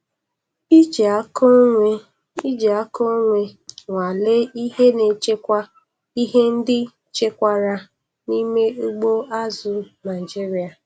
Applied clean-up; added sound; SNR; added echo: none; none; none; none.